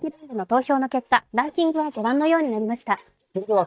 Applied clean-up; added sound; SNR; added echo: neural mask model DeepFilterNet 3.